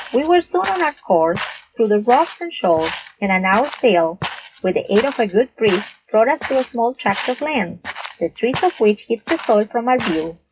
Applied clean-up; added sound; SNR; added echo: classical method WPE with log-MMSE.